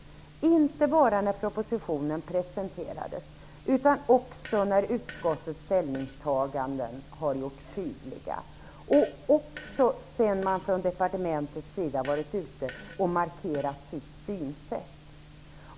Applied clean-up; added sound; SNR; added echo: none; Fart; 20 dB; none.